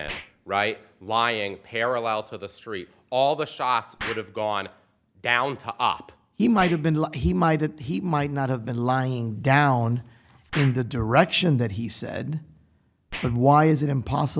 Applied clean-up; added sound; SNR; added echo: none; Explosion; 20 dB; none.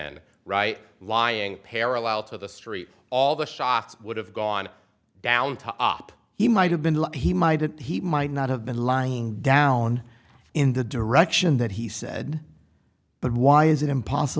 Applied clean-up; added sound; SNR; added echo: none; none; none; none.